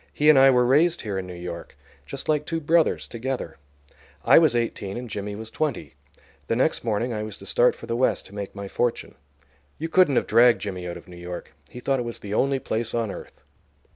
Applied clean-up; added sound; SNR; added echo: none; none; none; none.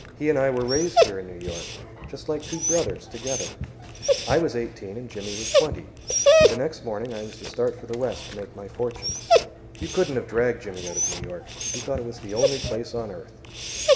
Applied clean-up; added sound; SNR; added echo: none; Dog; -3 dB; reverberation time 1.3 s.